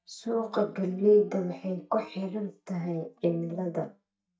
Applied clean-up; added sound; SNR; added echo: neural mask model DeepFilterNet 3.